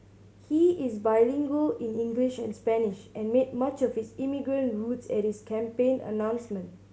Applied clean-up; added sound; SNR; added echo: none; none; none; none.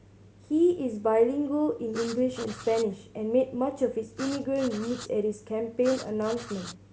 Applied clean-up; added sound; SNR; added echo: none; Writing; 15 dB; none.